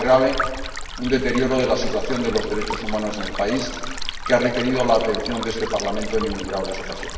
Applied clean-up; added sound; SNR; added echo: none; Stream; 6 dB; reverberation time 1.2 s.